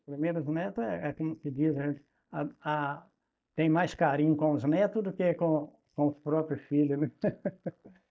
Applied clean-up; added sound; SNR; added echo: neural mask model DeepFilterNet 3.